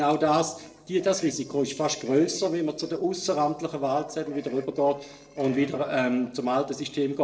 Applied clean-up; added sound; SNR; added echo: neural separator model SepFormer DNS4.